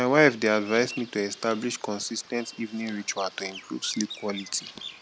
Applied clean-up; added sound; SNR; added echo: none; Bird vocalization, bird call, bird song; 17 dB; none.